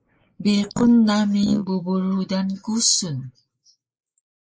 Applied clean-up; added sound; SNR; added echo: neural mask model Resemble Enhance denoiser.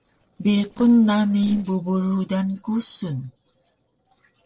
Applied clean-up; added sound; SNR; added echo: neural separator model SepFormer DNS4.